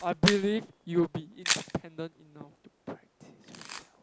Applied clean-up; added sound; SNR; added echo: none; Camera; 5 dB; none.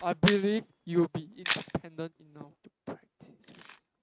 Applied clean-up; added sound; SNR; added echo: neural mask model RNNoise.